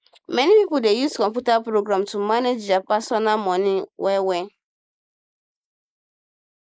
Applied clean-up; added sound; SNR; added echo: neural mask model Resemble Enhance denoiser.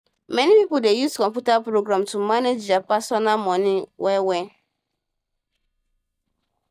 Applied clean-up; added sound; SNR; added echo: neural mask model DeepFilterNet 3.